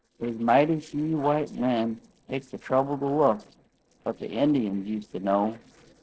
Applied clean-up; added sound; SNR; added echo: neural separator model SepFormer DNS4.